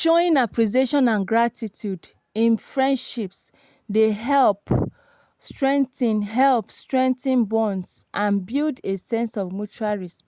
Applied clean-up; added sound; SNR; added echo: none; none; none; none.